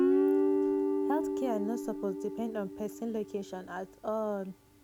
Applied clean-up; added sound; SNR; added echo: none; Guitar; -5 dB; none.